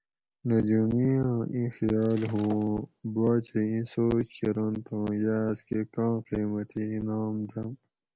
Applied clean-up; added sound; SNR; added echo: none; Shatter; 18 dB; none.